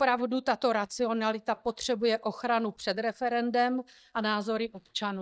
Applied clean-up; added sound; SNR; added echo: neural mask model DeepFilterNet 3.